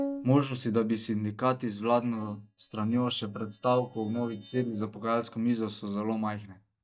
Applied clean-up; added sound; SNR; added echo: neural mask model DeepFilterNet 3.